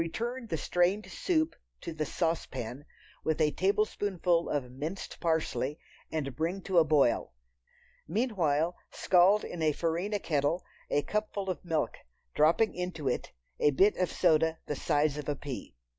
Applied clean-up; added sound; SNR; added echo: none; none; none; none.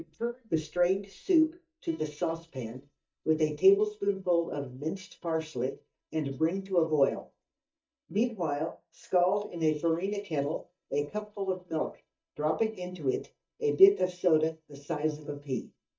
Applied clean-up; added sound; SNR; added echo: neural mask model DeepFilterNet 3.